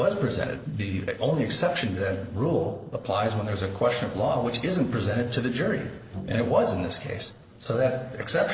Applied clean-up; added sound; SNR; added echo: neural separator model SepFormer DNS4.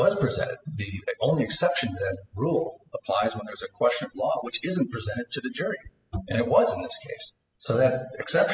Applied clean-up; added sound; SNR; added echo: classical method spectral subtraction.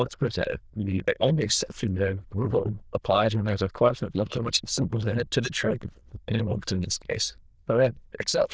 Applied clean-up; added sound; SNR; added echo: neural diffusion model UNIVERSE++.